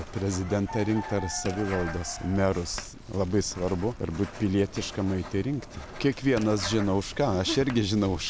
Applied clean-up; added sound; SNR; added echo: none; Writing + Chicken, rooster; 14 dB; none.